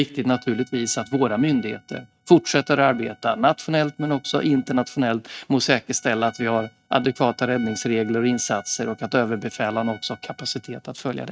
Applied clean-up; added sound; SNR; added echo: neural mask model RNNoise.